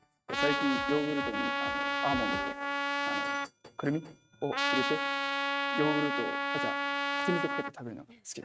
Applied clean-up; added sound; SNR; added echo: neural mask model RNNoise.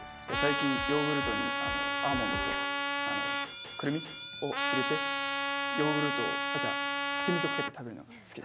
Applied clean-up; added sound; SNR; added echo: none; Trumpet; -3 dB; none.